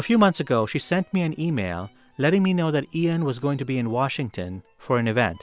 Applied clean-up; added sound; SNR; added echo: none; none; none; none.